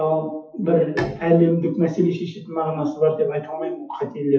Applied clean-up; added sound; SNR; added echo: classical method WPE with log-MMSE.